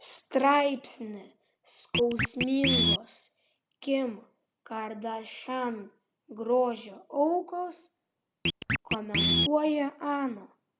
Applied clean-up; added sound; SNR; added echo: none; Scratching (performance technique); 0 dB; none.